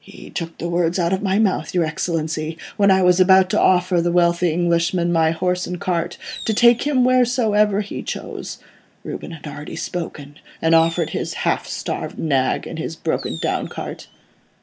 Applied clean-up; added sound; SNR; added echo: none; Fireworks; 18 dB; none.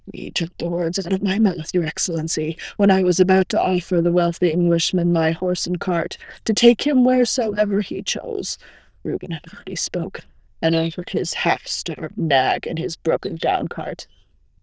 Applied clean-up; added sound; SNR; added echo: neural diffusion model UNIVERSE++.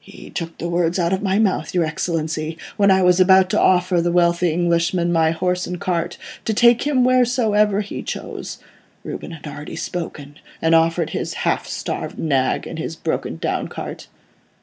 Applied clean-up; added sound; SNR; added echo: none; none; none; none.